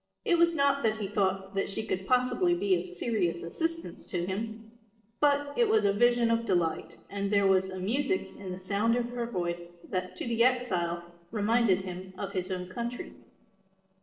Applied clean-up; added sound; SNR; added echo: neural separator model SepFormer DNS4.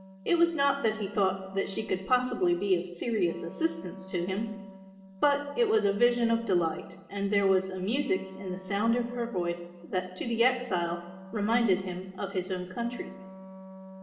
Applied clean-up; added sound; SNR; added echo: none; Wind instrument, woodwind instrument; 17 dB; reverberation time 1.0 s.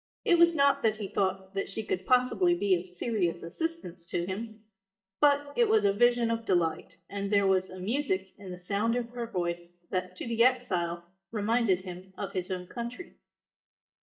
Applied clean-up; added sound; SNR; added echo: neural mask model DeepFilterNet 3.